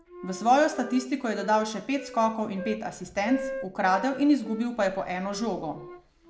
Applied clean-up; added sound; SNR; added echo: none; Wind instrument, woodwind instrument; 14 dB; none.